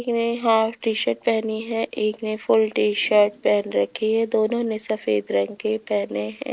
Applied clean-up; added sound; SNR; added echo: none; none; none; none.